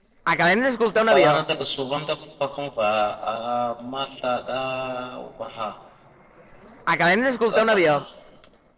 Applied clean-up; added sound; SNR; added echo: neural separator model SepFormer DNS4.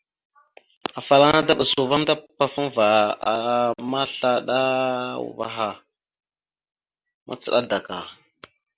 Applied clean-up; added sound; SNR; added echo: none; none; none; none.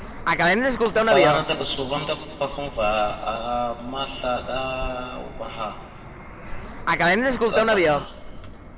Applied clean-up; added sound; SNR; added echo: none; Fixed-wing aircraft, airplane; -3 dB; reverberation time 1.9 s.